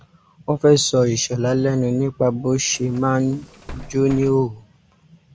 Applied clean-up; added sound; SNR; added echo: none; Bus; 19 dB; none.